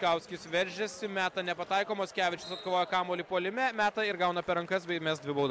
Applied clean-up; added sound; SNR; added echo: none; none; none; none.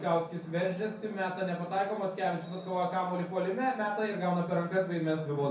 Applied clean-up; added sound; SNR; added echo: none; none; none; reverberation time 0.6 s.